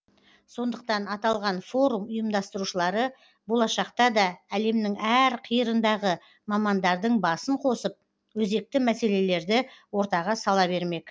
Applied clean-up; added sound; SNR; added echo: none; none; none; none.